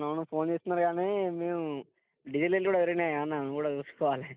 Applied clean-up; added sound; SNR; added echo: none; none; none; none.